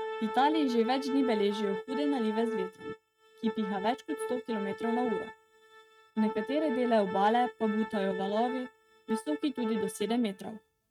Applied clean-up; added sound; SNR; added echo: neural mask model RNNoise.